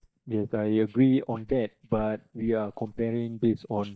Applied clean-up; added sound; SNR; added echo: neural mask model DeepFilterNet 3.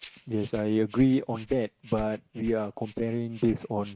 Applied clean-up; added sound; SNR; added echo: neural mask model RNNoise.